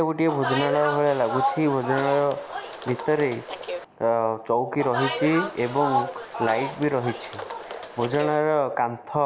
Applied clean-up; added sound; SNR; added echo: none; Bus; 6 dB; none.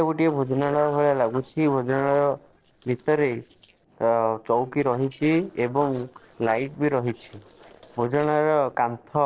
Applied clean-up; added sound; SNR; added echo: neural separator model SepFormer DNS4.